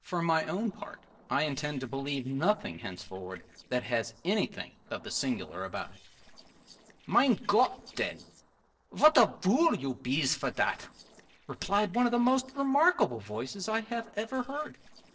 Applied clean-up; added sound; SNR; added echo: neural separator model SepFormer DNS4.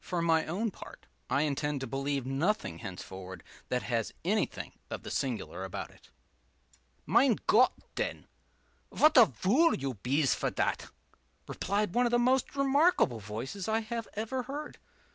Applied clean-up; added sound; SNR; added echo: none; none; none; none.